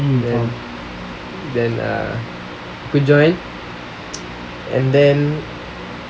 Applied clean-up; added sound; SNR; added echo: none; none; none; none.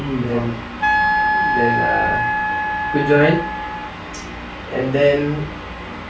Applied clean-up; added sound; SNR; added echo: none; Wind instrument, woodwind instrument; -1 dB; reverberation time 0.3 s.